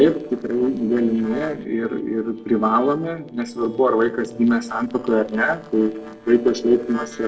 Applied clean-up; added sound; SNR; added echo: neural separator model SepFormer DNS4.